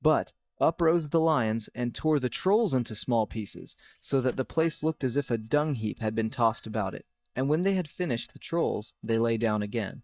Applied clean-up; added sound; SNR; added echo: neural mask model DeepFilterNet 3.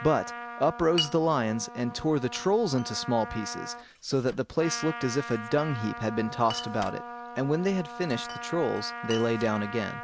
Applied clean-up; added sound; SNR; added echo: none; Trumpet + Glass; 10 dB; none.